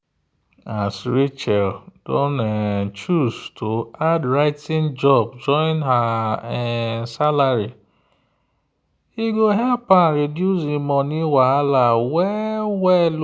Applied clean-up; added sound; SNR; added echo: none; none; none; none.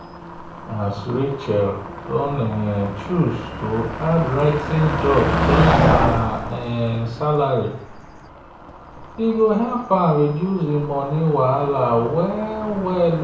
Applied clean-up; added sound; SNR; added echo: none; Motor vehicle (road); 5 dB; reverberation time 0.6 s.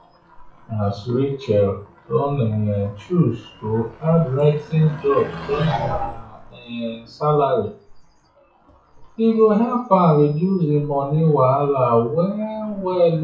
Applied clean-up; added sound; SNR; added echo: classical method WPE with log-MMSE.